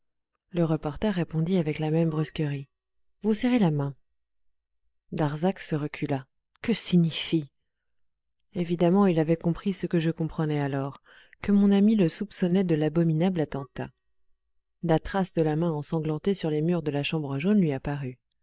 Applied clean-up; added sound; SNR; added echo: neural mask model DeepFilterNet 3.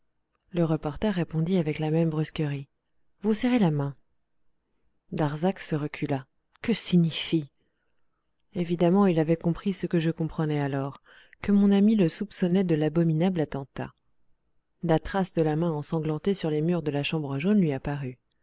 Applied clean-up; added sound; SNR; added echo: none; none; none; none.